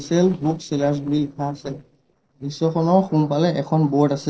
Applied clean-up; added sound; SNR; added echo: neural separator model SepFormer DNS4.